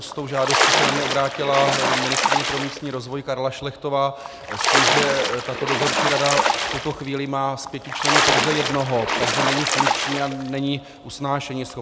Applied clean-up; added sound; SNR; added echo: none; Splash, splatter; -3 dB; none.